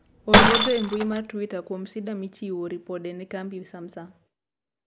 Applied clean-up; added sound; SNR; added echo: none; Shatter; -4 dB; none.